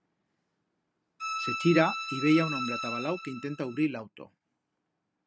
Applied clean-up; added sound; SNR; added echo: none; Bowed string instrument; 4 dB; none.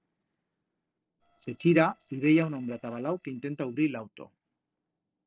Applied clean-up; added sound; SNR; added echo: neural separator model SepFormer DNS4.